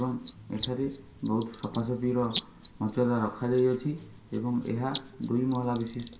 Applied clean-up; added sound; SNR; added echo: none; Bird; 1 dB; reverberation time 0.5 s.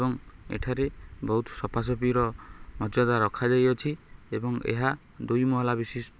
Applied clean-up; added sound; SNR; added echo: none; none; none; none.